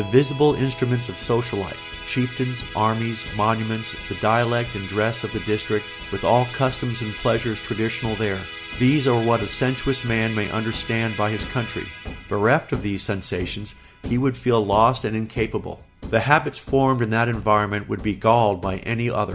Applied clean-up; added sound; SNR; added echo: none; Thump, thud + Musical instrument; 13 dB; none.